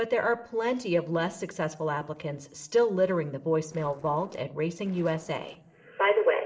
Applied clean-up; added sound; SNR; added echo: neural separator model SepFormer DNS4.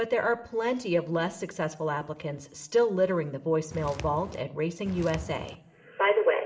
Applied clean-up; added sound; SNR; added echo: none; Walk, footsteps; 11 dB; reverberation time 1.4 s.